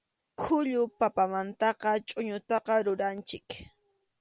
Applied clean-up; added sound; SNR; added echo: none; none; none; none.